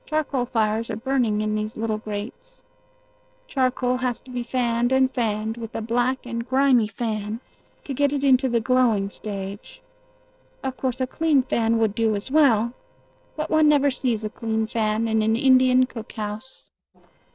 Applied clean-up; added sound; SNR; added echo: neural separator model SepFormer DNS4.